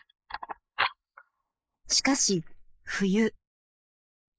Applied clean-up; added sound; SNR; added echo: neural mask model Resemble Enhance denoiser.